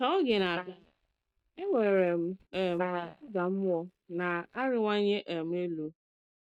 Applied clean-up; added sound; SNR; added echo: neural mask model DeepFilterNet 3.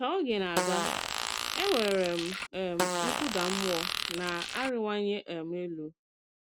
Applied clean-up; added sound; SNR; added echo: none; Fart; 0 dB; none.